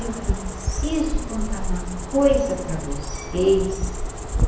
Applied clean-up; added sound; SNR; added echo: none; Cricket; 1 dB; reverberation time 0.9 s.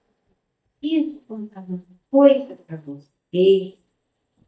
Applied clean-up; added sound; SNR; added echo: neural mask model DeepFilterNet 3.